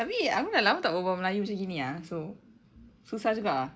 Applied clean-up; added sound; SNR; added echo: none; none; none; none.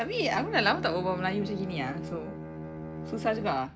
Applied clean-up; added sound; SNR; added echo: none; Bowed string instrument; 7 dB; none.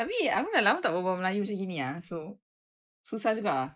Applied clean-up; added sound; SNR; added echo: neural mask model Resemble Enhance denoiser.